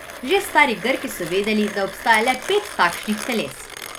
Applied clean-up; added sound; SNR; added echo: none; Mechanisms; 12 dB; none.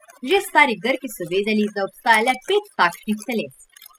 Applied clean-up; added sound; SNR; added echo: classical method spectral subtraction.